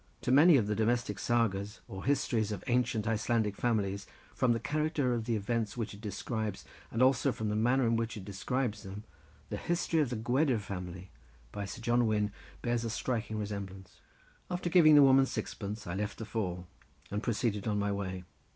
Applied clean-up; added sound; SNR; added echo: none; none; none; none.